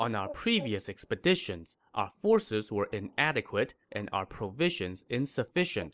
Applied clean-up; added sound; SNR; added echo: neural mask model Resemble Enhance denoiser.